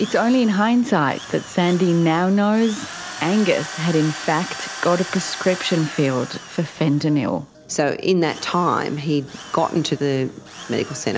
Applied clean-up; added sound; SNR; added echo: none; Drill; 15 dB; none.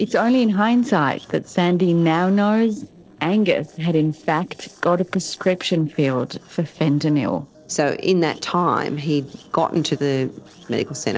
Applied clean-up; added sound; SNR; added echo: neural separator model SepFormer DNS4.